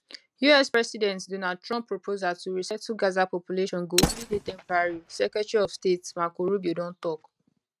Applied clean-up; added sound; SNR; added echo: neural mask model RNNoise.